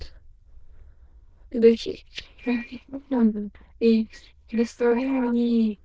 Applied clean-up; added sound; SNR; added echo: neural diffusion model UNIVERSE++.